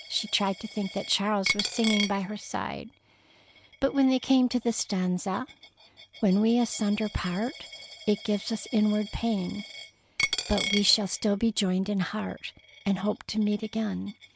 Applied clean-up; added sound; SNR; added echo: none; Coin (dropping); 10 dB; none.